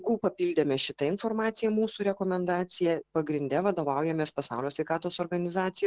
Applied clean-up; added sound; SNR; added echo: none; none; none; none.